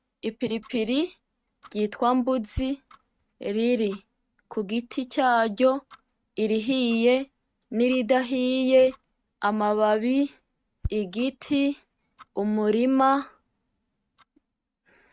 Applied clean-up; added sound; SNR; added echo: neural mask model RNNoise.